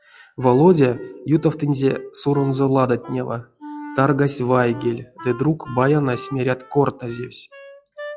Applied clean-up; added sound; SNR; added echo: classical method log-MMSE.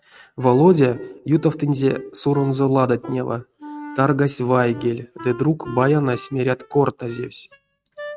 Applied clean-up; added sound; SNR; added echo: neural mask model RNNoise.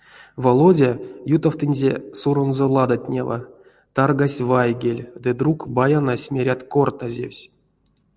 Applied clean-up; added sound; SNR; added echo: none; none; none; none.